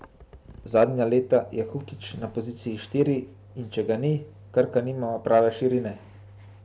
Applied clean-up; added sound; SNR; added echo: none; none; none; none.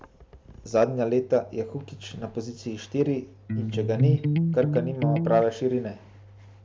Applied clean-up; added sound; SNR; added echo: none; Electric guitar; -2 dB; none.